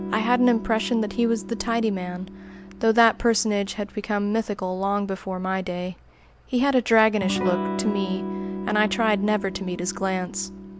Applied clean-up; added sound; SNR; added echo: none; Electric guitar / Strum; 9 dB; none.